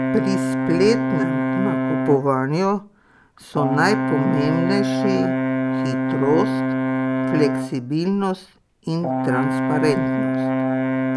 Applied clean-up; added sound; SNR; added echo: none; Brass instrument; -1 dB; none.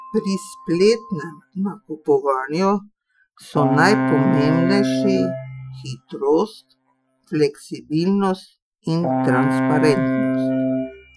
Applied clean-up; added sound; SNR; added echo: classical method Wiener filter.